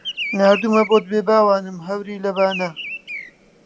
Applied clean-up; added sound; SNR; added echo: none; Bird vocalization, bird call, bird song; 13 dB; none.